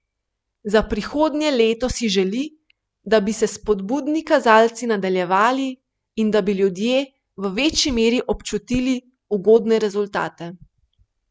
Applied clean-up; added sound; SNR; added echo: none; none; none; none.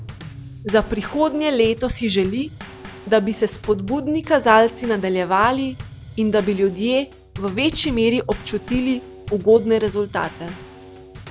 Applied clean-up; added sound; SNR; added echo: none; Bass drum / Snare drum / Drum kit; 16 dB; none.